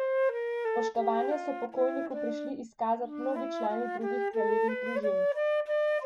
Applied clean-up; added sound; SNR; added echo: none; Wind instrument, woodwind instrument; -3 dB; none.